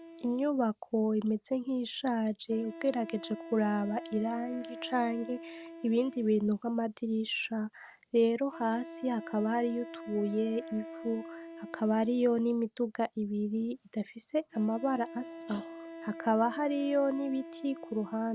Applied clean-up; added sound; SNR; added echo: none; Wind instrument, woodwind instrument; 15 dB; none.